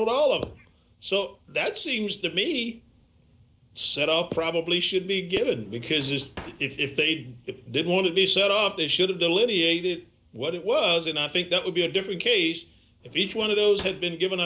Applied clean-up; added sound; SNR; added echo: none; Drawer open or close; 19 dB; none.